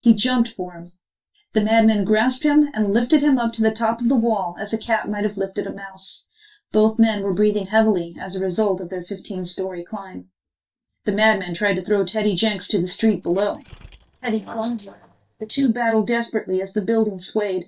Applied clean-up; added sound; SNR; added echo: neural mask model DeepFilterNet 3.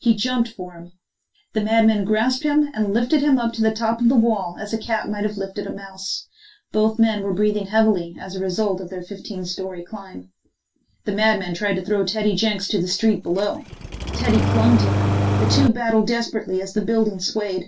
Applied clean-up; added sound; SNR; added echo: none; Engine starting; -1 dB; reverberation time 0.2 s.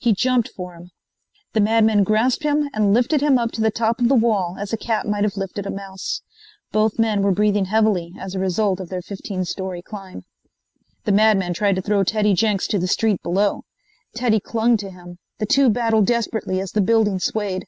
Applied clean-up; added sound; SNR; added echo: none; none; none; none.